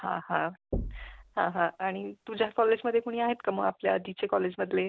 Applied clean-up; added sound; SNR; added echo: none; Knock; 12 dB; none.